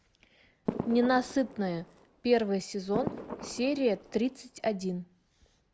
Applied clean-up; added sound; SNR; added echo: none; Fireworks; 9 dB; none.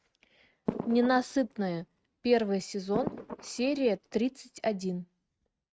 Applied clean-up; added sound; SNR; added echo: neural mask model RNNoise.